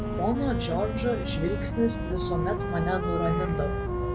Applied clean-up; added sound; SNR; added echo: none; Insect / Frog + Wind instrument, woodwind instrument; 0 dB; none.